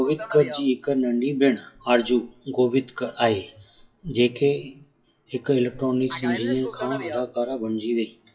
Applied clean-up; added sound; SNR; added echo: classical method WPE with log-MMSE.